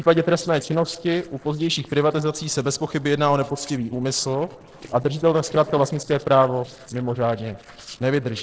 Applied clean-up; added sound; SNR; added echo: neural separator model SepFormer DNS4.